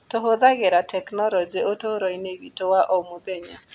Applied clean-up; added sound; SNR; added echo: none; none; none; none.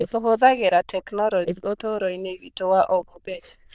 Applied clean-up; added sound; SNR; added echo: neural diffusion model UNIVERSE++.